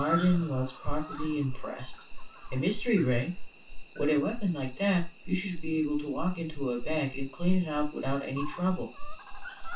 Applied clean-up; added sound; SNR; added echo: none; Cricket; 16 dB; reverberation time 0.2 s.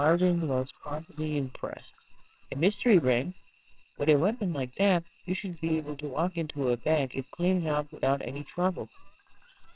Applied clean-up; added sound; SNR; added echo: neural separator model SepFormer WHAMR!.